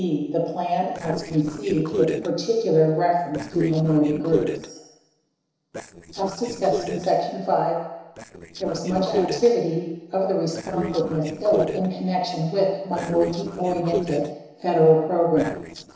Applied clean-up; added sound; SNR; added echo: neural separator model SepFormer DNS4.